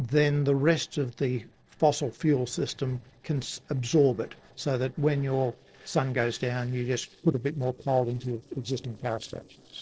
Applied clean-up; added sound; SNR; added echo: neural separator model SepFormer DNS4.